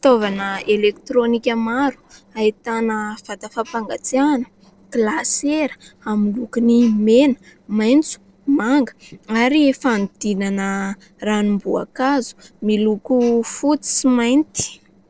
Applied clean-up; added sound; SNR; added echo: neural separator model SepFormer DNS4.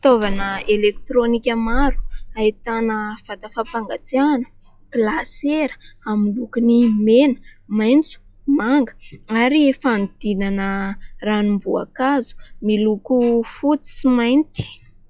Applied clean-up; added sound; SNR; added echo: classical method log-MMSE.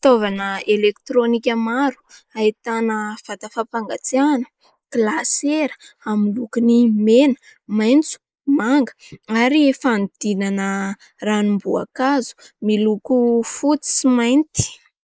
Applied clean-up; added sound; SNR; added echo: neural mask model Resemble Enhance denoiser.